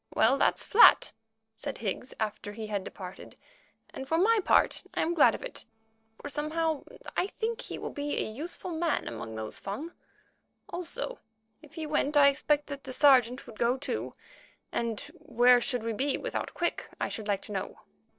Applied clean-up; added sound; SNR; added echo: neural separator model SepFormer DNS4.